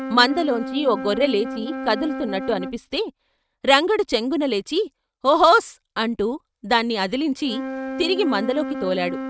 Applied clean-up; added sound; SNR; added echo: neural mask model RNNoise.